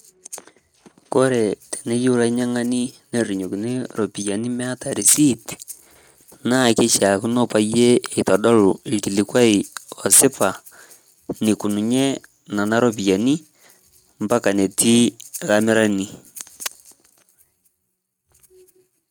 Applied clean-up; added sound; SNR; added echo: neural mask model RNNoise.